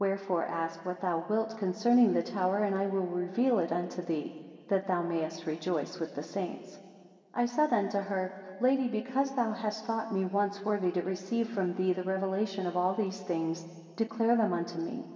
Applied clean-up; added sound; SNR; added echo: none; none; none; reverberation time 2.7 s.